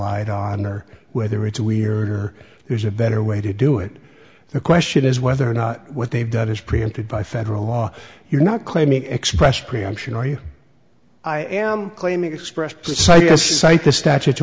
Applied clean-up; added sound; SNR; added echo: none; none; none; none.